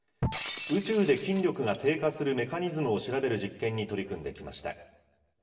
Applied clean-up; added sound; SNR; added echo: none; Shatter; 9 dB; reverberation time 0.9 s.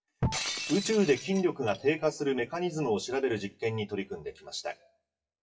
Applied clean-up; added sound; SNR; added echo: classical method WPE with log-MMSE.